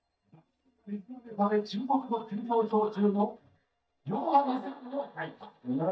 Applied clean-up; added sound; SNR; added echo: neural mask model DeepFilterNet 3.